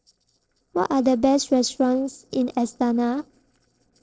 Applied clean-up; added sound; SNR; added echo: neural separator model SepFormer DNS4.